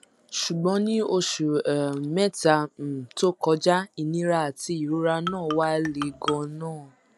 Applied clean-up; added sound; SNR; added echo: none; Marimba, xylophone; 9 dB; none.